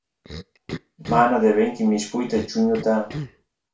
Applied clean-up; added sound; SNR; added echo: none; Cough; 14 dB; reverberation time 0.3 s.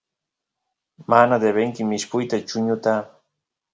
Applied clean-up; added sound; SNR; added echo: none; none; none; none.